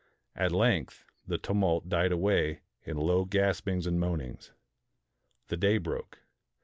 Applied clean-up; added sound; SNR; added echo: none; none; none; none.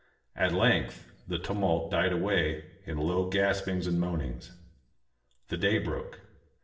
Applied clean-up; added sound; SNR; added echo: none; none; none; reverberation time 0.6 s.